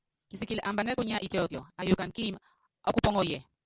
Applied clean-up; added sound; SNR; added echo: none; none; none; none.